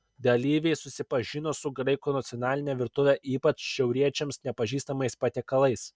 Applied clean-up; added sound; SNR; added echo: none; none; none; none.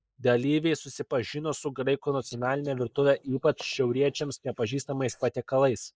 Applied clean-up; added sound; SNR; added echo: neural mask model Resemble Enhance denoiser.